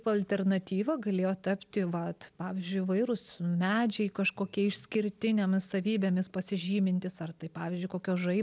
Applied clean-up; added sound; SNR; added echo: none; none; none; none.